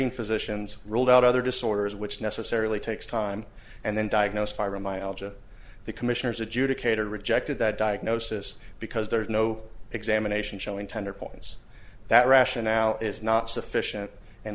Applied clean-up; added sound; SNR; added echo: none; none; none; none.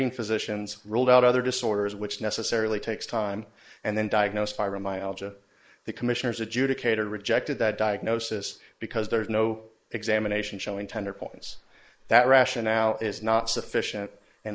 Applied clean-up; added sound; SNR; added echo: neural mask model Resemble Enhance denoiser.